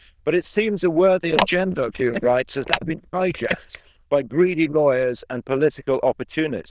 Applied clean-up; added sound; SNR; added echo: neural diffusion model UNIVERSE++.